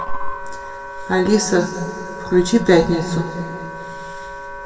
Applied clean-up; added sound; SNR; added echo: none; Wind instrument, woodwind instrument; 13 dB; reverberation time 1.9 s.